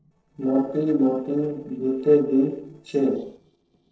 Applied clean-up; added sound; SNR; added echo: neural separator model SepFormer DNS4.